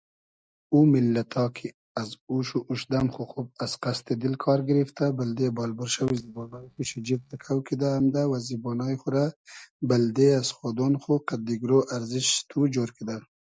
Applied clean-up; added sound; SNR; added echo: neural mask model DeepFilterNet 3.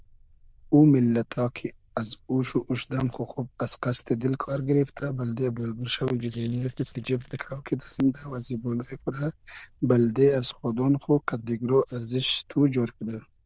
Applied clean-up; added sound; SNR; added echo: neural diffusion model UNIVERSE++.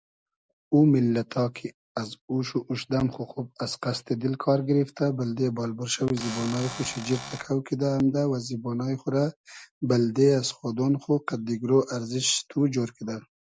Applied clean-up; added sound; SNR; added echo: none; Cupboard open or close / Door; 12 dB; none.